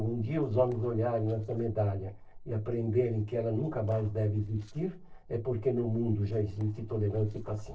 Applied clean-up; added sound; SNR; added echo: neural separator model SepFormer DNS4.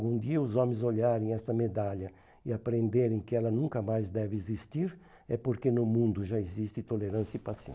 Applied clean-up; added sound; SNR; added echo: none; none; none; none.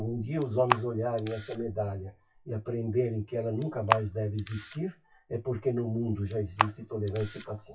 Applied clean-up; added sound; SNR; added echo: classical method WPE with log-MMSE.